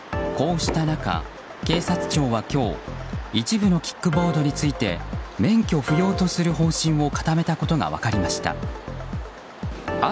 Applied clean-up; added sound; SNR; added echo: none; Knock; 12 dB; none.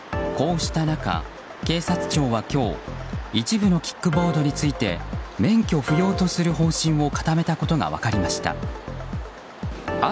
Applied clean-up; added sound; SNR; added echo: none; none; none; none.